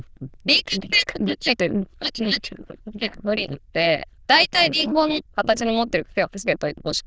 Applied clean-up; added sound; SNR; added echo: neural diffusion model UNIVERSE++.